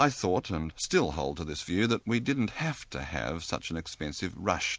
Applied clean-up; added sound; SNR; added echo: none; none; none; none.